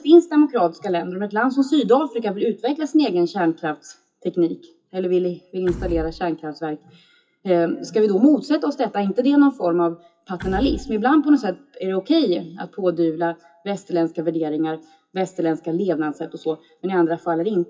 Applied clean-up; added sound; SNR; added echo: classical method WPE with log-MMSE.